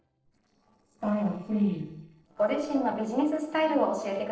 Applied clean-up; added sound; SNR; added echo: neural separator model SepFormer DNS4.